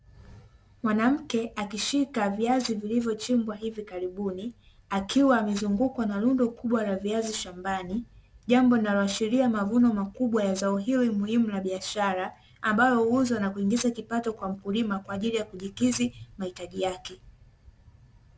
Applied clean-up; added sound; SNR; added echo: none; none; none; none.